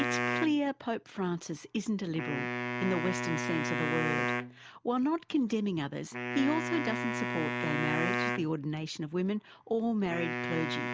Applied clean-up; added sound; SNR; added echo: none; Wind instrument, woodwind instrument; 2 dB; none.